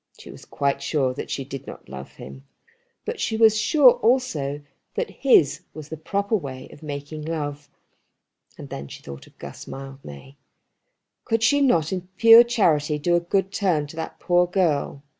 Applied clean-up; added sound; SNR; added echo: none; none; none; none.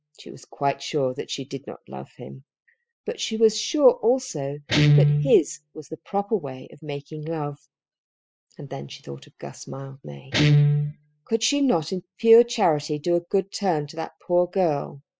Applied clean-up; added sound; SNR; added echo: classical method spectral subtraction.